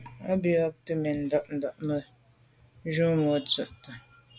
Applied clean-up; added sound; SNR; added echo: none; none; none; none.